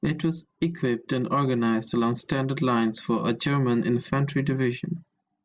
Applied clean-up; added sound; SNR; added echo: none; none; none; none.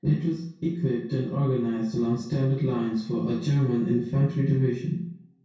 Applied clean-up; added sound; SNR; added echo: none; none; none; reverberation time 0.5 s.